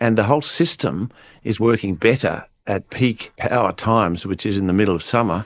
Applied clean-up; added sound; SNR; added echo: neural mask model Resemble Enhance denoiser.